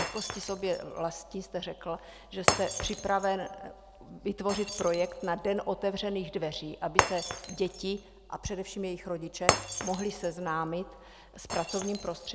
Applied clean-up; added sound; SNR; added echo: none; Shatter; 3 dB; none.